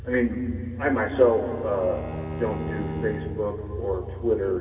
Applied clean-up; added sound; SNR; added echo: none; Bowed string instrument; 10 dB; reverberation time 2.7 s.